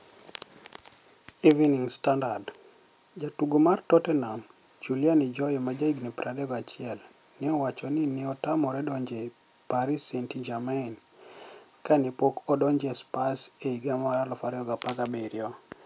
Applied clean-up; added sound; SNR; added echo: none; none; none; none.